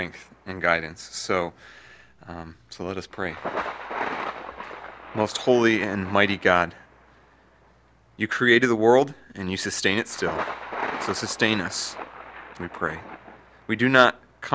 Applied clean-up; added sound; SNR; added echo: none; Thunder; 12 dB; none.